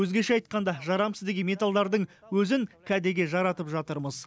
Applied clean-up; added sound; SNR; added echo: none; none; none; none.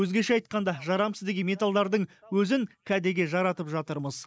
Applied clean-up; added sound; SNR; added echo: neural mask model Resemble Enhance denoiser.